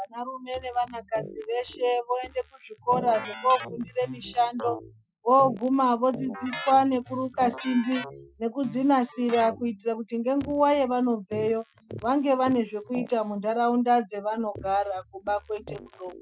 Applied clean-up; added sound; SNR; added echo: classical method Wiener filter.